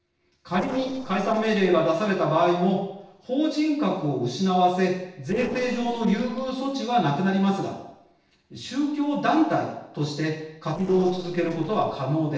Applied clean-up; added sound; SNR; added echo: neural separator model SepFormer DNS4.